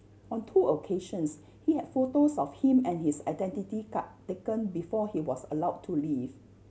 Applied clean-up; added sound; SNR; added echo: none; none; none; none.